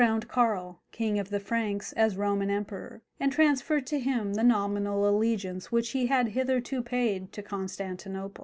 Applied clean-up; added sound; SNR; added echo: none; none; none; none.